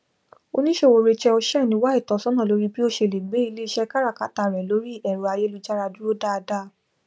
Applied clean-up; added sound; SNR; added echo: none; none; none; none.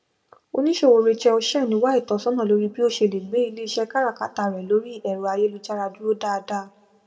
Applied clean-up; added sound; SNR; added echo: none; none; none; reverberation time 0.6 s.